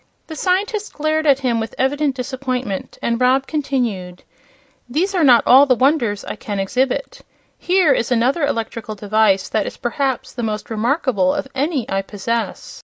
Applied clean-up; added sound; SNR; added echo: none; none; none; none.